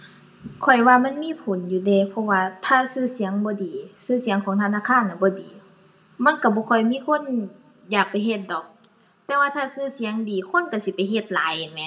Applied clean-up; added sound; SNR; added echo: none; none; none; reverberation time 0.5 s.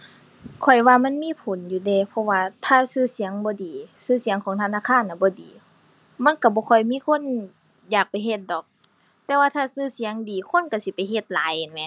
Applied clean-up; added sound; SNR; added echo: none; none; none; none.